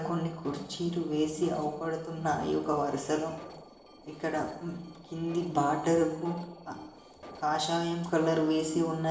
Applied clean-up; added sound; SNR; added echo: none; Alarm; 19 dB; reverberation time 0.8 s.